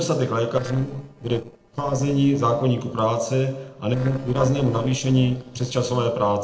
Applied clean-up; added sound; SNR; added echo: neural separator model SepFormer DNS4.